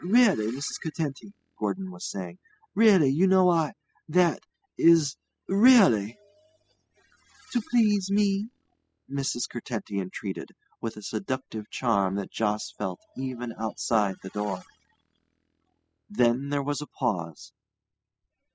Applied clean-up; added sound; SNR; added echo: classical method spectral subtraction.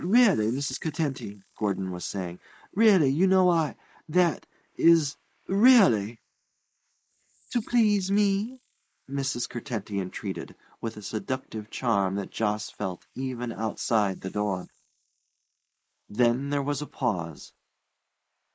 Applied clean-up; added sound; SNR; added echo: neural mask model Resemble Enhance denoiser.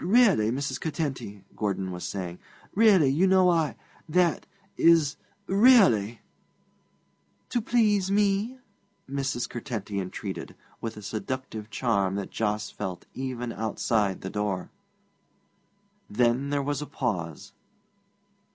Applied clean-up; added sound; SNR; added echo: none; none; none; none.